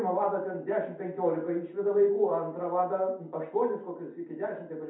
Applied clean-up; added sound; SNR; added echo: none; none; none; reverberation time 0.6 s.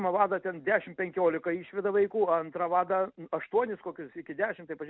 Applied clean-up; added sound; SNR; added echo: none; none; none; none.